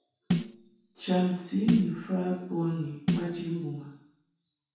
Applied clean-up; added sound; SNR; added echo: none; Snare drum; 3 dB; reverberation time 0.6 s.